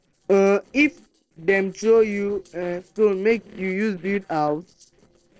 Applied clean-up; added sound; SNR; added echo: neural separator model SepFormer DNS4.